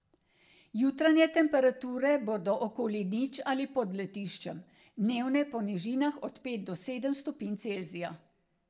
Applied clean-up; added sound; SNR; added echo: none; none; none; reverberation time 0.5 s.